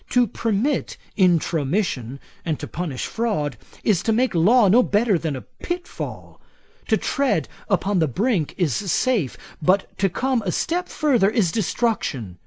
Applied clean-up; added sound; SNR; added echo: none; none; none; none.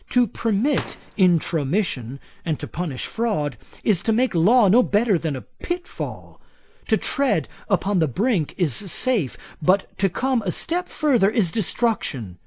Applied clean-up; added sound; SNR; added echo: none; Gunshot, gunfire; 19 dB; none.